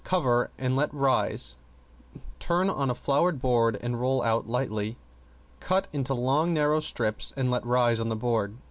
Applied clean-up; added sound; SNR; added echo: none; none; none; none.